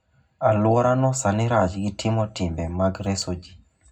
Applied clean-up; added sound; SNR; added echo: none; none; none; reverberation time 0.3 s.